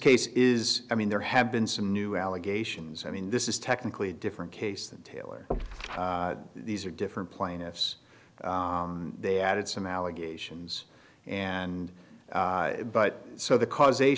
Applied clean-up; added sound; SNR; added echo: none; Knock; 12 dB; none.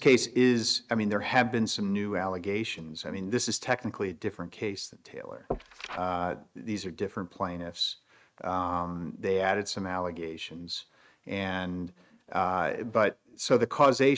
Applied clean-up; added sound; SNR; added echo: neural mask model RNNoise.